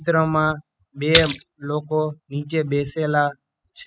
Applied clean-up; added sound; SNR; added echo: classical method spectral subtraction.